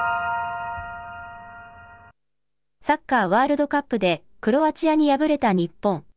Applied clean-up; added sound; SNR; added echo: none; none; none; none.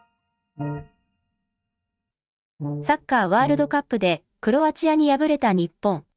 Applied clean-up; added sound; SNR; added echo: neural mask model RNNoise.